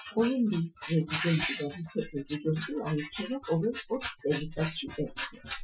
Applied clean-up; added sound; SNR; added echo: classical method Wiener filter.